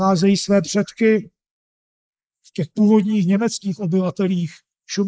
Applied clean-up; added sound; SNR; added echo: neural mask model Resemble Enhance denoiser.